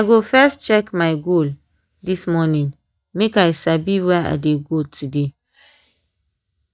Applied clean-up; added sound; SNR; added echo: neural mask model DeepFilterNet 3.